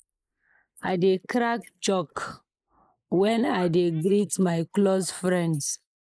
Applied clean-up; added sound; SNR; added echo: neural mask model Resemble Enhance denoiser.